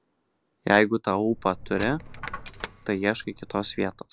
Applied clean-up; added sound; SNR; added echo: none; Coin (dropping); 13 dB; none.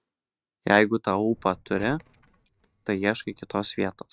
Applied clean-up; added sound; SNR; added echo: neural mask model RNNoise.